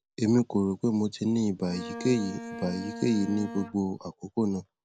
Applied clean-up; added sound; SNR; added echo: none; Bowed string instrument; 11 dB; none.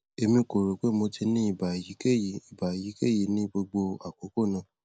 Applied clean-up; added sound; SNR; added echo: none; none; none; none.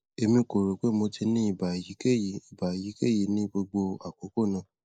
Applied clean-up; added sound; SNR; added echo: neural mask model Resemble Enhance denoiser.